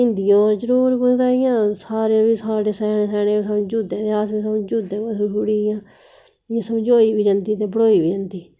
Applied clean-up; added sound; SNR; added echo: none; none; none; none.